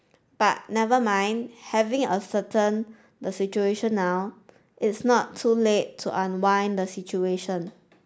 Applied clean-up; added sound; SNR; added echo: none; none; none; none.